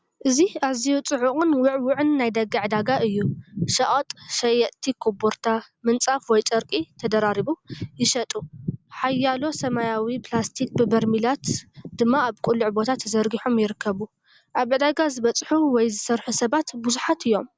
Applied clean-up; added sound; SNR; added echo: none; none; none; none.